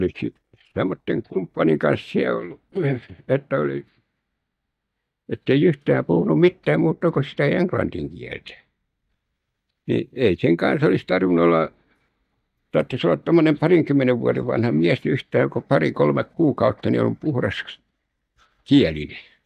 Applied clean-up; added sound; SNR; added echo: neural mask model DeepFilterNet 3.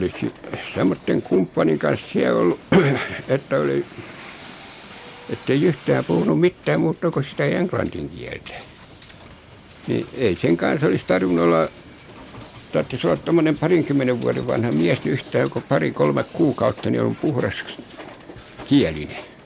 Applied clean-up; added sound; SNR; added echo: none; Hiss; 20 dB; none.